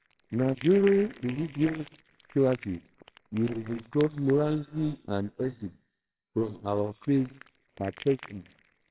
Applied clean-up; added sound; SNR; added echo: neural separator model SepFormer WHAMR!.